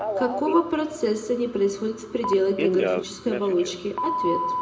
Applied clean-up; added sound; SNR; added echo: none; Telephone; 4 dB; reverberation time 0.5 s.